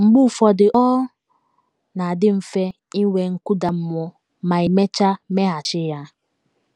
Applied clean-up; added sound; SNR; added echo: none; none; none; none.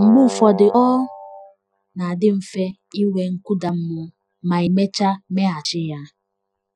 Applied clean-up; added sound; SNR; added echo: classical method Wiener filter.